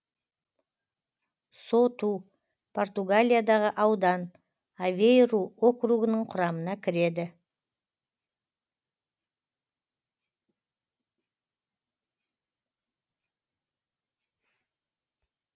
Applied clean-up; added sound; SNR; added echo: none; none; none; none.